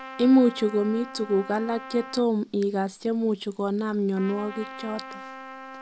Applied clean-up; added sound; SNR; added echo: none; Trumpet; 16 dB; none.